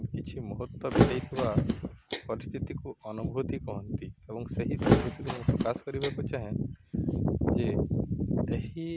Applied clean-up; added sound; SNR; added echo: none; Thump, thud; -1 dB; none.